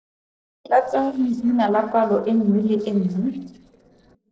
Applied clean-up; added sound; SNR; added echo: neural separator model SepFormer DNS4.